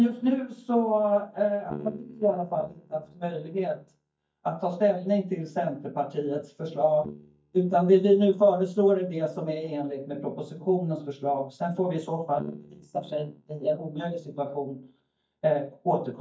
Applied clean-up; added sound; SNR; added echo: neural mask model DeepFilterNet 3.